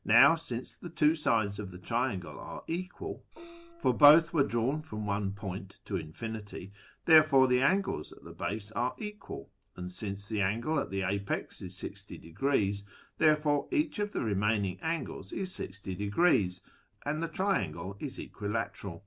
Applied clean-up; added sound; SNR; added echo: none; Gong; 20 dB; none.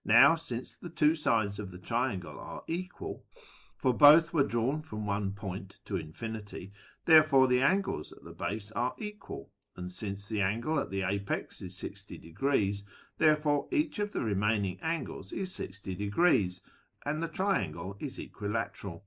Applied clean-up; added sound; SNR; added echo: neural mask model Resemble Enhance denoiser.